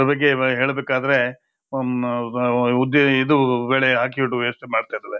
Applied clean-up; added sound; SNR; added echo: none; none; none; none.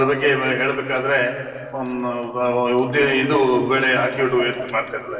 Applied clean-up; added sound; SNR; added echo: neural separator model SepFormer DNS4.